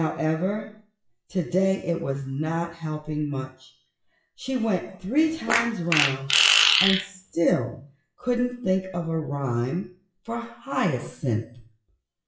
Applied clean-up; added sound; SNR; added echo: classical method WPE with log-MMSE.